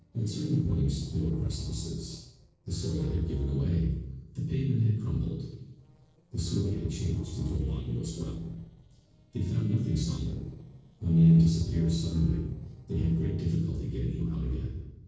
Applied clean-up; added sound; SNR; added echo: neural separator model SepFormer DNS4.